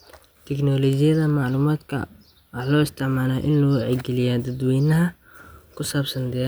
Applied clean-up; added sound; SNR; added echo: none; none; none; none.